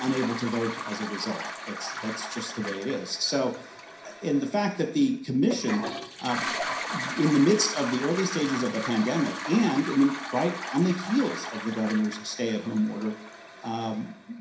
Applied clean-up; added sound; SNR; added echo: none; Toilet flush; 9 dB; reverberation time 0.5 s.